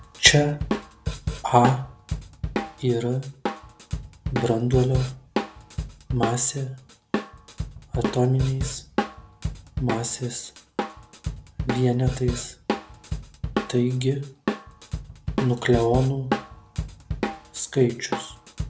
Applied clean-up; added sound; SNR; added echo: none; Drum kit; 5 dB; none.